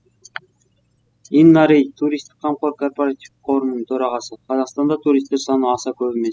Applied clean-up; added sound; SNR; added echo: classical method spectral subtraction.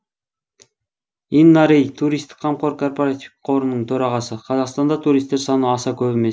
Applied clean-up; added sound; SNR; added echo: none; none; none; none.